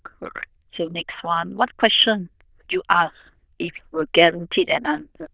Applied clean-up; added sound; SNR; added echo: neural diffusion model UNIVERSE++.